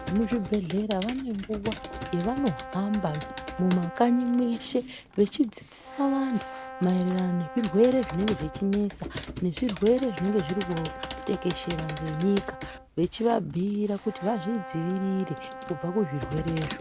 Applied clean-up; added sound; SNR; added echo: none; Brass instrument + Computer keyboard; 11 dB; none.